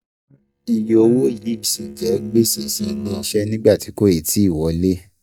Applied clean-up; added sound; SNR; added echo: neural mask model DeepFilterNet 3.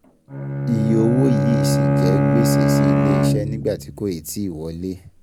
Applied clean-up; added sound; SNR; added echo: none; Bowed string instrument; -4 dB; none.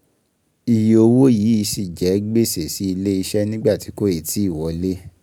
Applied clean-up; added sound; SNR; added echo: none; none; none; none.